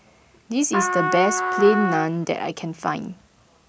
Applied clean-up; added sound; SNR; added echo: none; Trumpet; 2 dB; none.